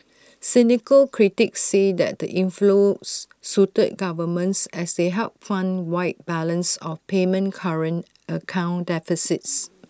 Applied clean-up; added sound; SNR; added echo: none; none; none; none.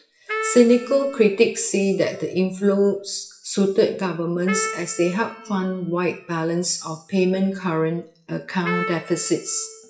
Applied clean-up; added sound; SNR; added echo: classical method WPE with log-MMSE.